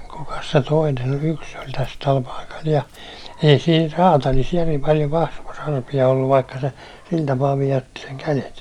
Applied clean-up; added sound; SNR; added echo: none; Dog; 10 dB; none.